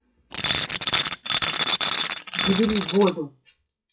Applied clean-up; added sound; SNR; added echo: classical method WPE with log-MMSE.